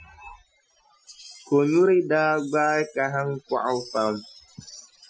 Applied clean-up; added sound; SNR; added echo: classical method Wiener filter.